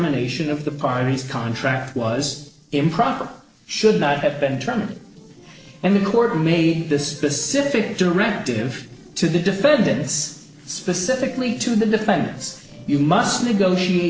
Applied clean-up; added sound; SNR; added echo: neural separator model SepFormer DNS4.